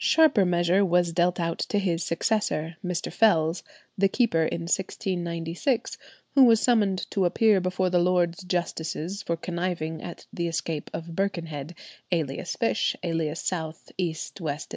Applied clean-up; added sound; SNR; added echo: none; none; none; none.